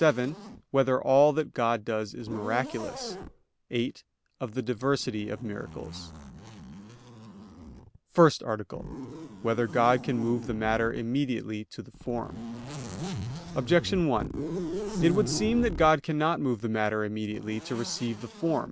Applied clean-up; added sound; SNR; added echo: none; Zipper (clothing); 11 dB; none.